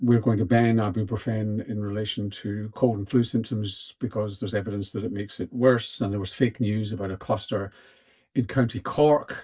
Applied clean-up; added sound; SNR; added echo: neural mask model DeepFilterNet 3.